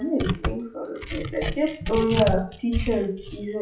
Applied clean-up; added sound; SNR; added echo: classical method WPE with log-MMSE.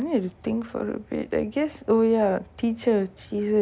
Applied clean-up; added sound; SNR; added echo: none; none; none; none.